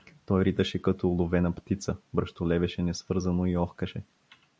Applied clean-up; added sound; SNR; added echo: none; none; none; none.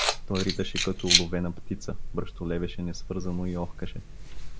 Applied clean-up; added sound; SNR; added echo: none; Keys jangling; -2 dB; none.